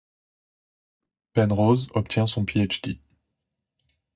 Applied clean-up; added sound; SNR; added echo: neural mask model DeepFilterNet 3.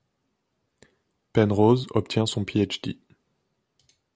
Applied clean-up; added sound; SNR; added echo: none; none; none; none.